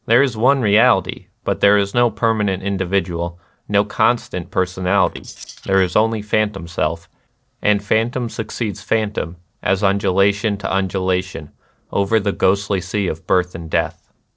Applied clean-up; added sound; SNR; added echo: neural separator model SepFormer DNS4.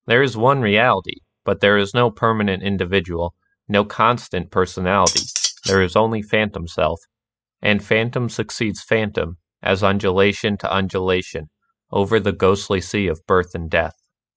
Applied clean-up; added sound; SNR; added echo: classical method spectral subtraction.